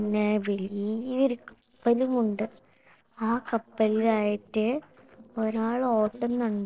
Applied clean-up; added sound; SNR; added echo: neural separator model SepFormer DNS4.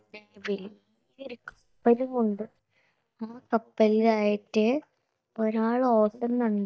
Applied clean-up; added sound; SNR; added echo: neural mask model DeepFilterNet 3.